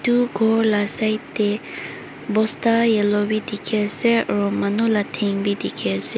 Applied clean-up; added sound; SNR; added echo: none; none; none; none.